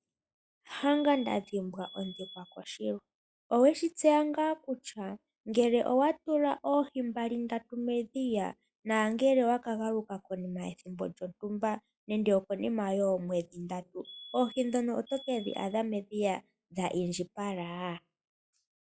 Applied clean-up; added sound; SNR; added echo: classical method log-MMSE.